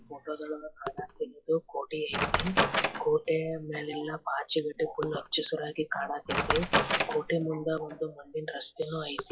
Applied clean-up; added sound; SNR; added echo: classical method log-MMSE.